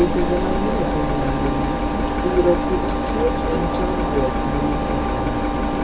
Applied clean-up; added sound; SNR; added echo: none; Engine; -4 dB; reverberation time 0.2 s.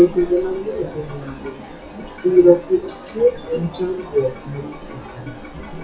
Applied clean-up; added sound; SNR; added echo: classical method WPE with log-MMSE.